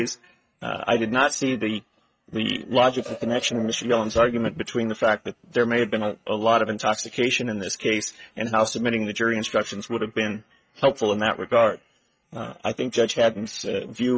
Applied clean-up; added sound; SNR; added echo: neural mask model RNNoise.